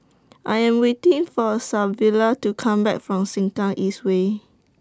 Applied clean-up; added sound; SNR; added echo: none; none; none; none.